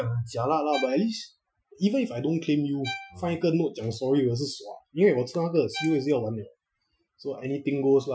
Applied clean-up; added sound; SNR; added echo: classical method Wiener filter.